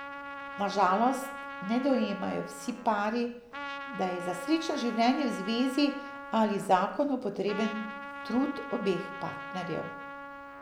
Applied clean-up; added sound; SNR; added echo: none; Trumpet; 11 dB; none.